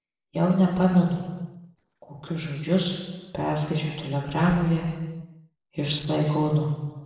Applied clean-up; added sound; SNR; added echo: neural separator model SepFormer DNS4.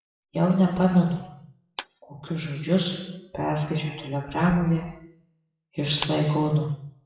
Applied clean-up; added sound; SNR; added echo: classical method WPE with log-MMSE.